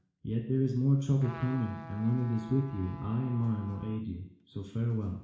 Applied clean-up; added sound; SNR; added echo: none; Trumpet; 19 dB; reverberation time 0.7 s.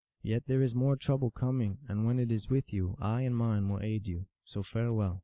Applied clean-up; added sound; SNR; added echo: none; none; none; none.